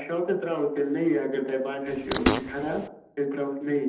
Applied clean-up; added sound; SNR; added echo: none; Fart; 2 dB; reverberation time 1.2 s.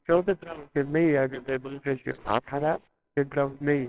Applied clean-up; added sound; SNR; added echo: neural separator model SepFormer WHAMR!.